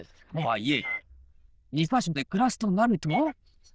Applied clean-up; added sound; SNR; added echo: neural diffusion model UNIVERSE++.